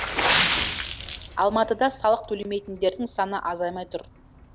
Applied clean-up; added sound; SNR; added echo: none; Water / Splash, splatter; 1 dB; none.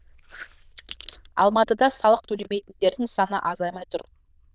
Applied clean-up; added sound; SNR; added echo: neural diffusion model UNIVERSE++.